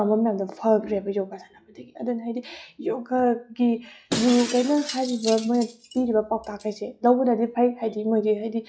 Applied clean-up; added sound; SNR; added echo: classical method log-MMSE.